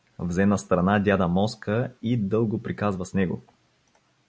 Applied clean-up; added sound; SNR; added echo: none; none; none; none.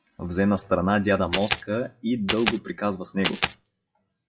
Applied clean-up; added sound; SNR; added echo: classical method WPE with log-MMSE.